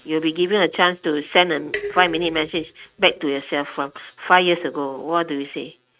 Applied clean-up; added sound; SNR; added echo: neural mask model RNNoise.